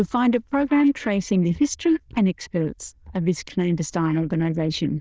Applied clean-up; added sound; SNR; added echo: neural diffusion model UNIVERSE++.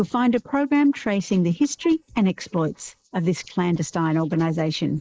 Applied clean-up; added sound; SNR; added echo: neural mask model Resemble Enhance denoiser.